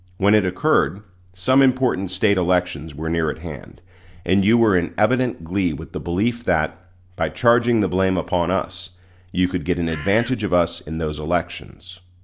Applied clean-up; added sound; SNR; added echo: none; Bird; 13 dB; none.